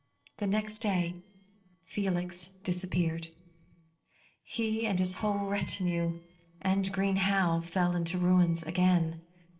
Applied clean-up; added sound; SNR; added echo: neural separator model SepFormer DNS4.